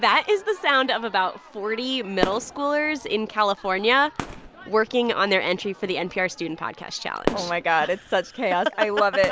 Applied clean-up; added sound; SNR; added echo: none; Fireworks; 13 dB; none.